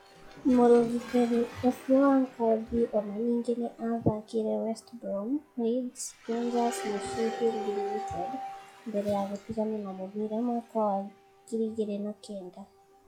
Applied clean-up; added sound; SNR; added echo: classical method log-MMSE.